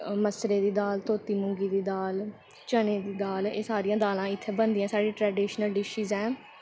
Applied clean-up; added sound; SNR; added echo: none; none; none; none.